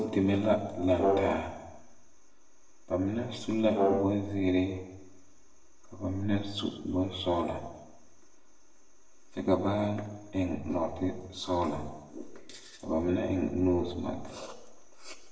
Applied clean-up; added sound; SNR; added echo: none; Brass instrument; 0 dB; reverberation time 0.9 s.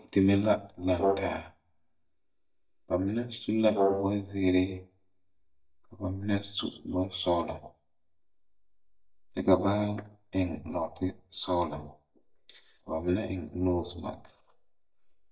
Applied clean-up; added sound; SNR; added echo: neural mask model DeepFilterNet 3.